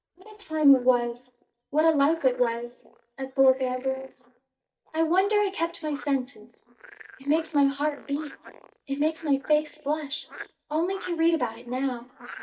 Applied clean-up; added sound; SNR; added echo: neural mask model DeepFilterNet 3.